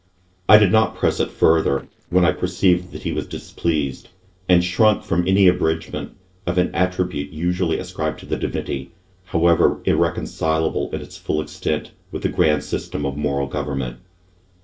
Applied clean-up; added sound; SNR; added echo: neural separator model SepFormer DNS4.